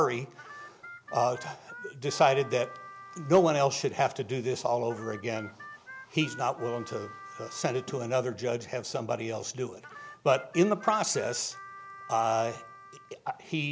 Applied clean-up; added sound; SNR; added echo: none; Harmonica; 17 dB; none.